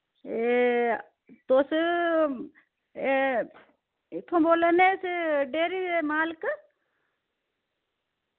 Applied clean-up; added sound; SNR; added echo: none; none; none; none.